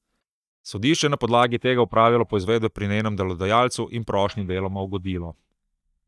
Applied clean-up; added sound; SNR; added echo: neural mask model DeepFilterNet 3.